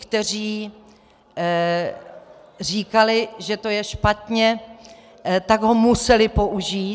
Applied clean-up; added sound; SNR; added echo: none; none; none; none.